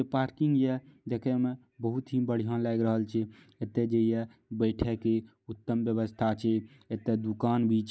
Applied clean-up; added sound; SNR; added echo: none; none; none; none.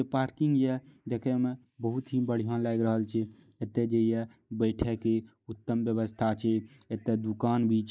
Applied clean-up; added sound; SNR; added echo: neural mask model Resemble Enhance denoiser.